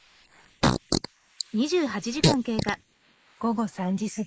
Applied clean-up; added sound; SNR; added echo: neural mask model Resemble Enhance denoiser.